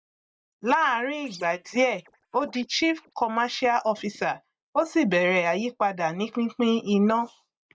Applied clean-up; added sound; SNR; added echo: neural mask model DeepFilterNet 3.